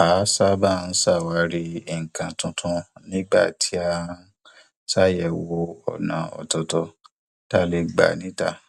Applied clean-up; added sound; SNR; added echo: none; none; none; none.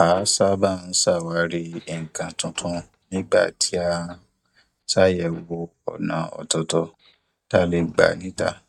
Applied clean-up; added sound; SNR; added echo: neural mask model DeepFilterNet 3.